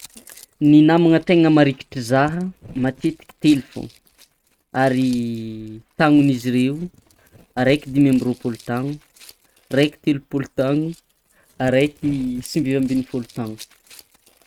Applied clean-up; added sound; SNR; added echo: neural mask model RNNoise.